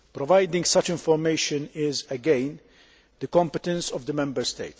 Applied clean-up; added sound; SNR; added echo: none; none; none; none.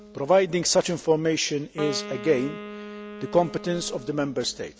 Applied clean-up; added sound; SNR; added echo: none; Wind instrument, woodwind instrument; 14 dB; none.